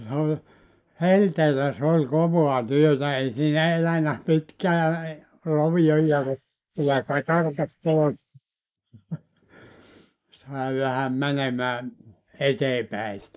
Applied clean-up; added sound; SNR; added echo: neural mask model Resemble Enhance denoiser.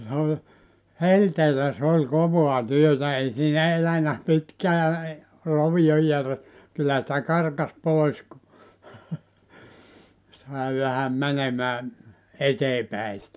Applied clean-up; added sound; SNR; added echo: none; none; none; none.